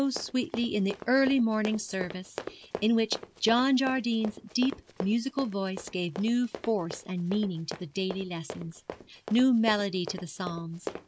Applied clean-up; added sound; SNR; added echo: none; Run; 13 dB; none.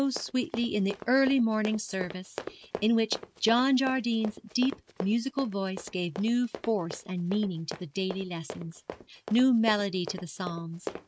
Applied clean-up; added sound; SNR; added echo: neural mask model RNNoise.